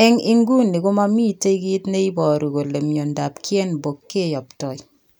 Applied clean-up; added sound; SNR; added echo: none; none; none; none.